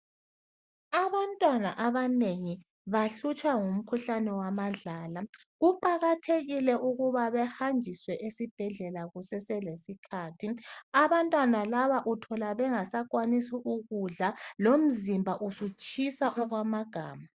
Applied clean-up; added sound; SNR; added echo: neural mask model DeepFilterNet 3.